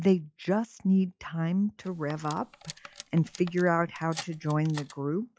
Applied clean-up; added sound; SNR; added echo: classical method log-MMSE.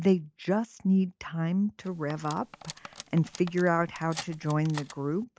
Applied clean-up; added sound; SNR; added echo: none; Cutlery, silverware; 17 dB; none.